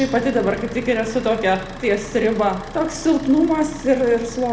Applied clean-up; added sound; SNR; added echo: none; Idling / Car; 18 dB; reverberation time 0.8 s.